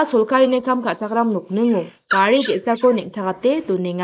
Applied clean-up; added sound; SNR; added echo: neural mask model Resemble Enhance denoiser.